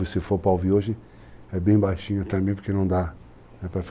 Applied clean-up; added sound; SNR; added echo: none; none; none; none.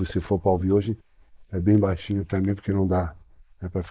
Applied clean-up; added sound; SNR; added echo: neural mask model Resemble Enhance denoiser.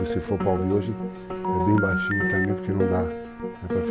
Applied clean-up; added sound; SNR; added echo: none; Piano + Telephone; 0 dB; none.